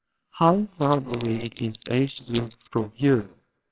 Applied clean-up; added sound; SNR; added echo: neural separator model SepFormer WHAMR!.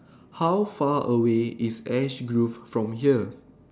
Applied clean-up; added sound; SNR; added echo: none; none; none; none.